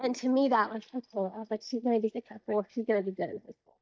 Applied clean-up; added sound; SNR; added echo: neural mask model DeepFilterNet 3.